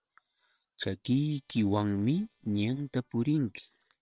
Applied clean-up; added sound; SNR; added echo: neural separator model SepFormer WHAM!.